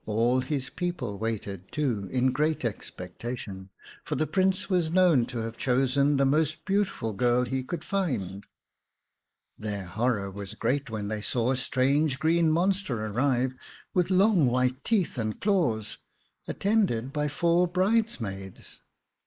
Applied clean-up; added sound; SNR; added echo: neural mask model Resemble Enhance denoiser.